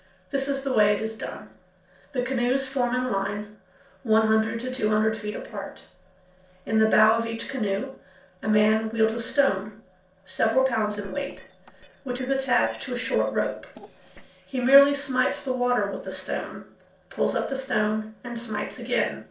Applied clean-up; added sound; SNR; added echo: neural separator model SepFormer DNS4.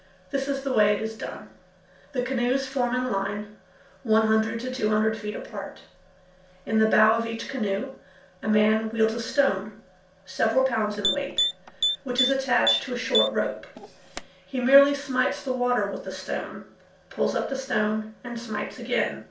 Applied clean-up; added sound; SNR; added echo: none; Typing; 3 dB; reverberation time 0.4 s.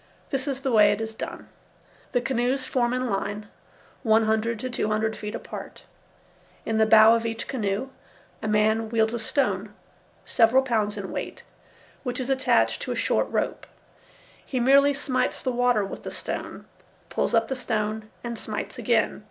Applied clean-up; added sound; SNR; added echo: none; none; none; none.